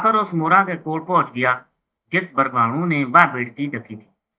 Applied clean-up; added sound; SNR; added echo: neural mask model DeepFilterNet 3.